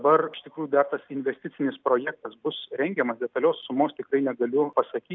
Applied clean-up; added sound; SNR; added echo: none; none; none; none.